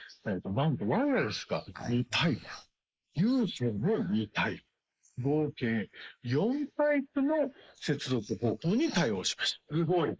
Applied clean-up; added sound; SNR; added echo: neural mask model Resemble Enhance denoiser.